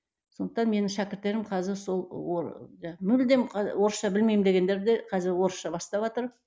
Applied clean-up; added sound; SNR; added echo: none; none; none; none.